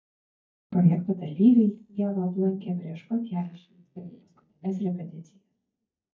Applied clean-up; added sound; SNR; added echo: neural mask model DeepFilterNet 3.